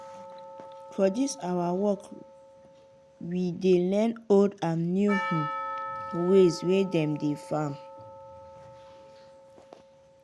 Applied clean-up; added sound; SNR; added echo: none; Percussion; 13 dB; none.